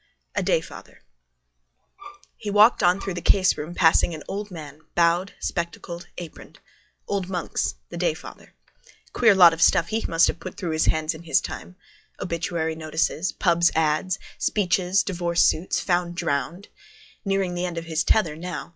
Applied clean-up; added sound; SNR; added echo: classical method log-MMSE.